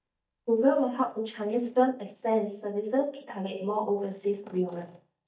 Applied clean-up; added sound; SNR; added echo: neural mask model DeepFilterNet 3.